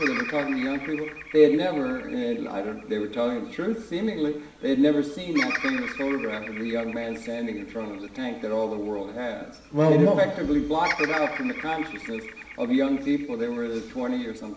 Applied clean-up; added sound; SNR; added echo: none; Bird vocalization, bird call, bird song; 12 dB; reverberation time 0.7 s.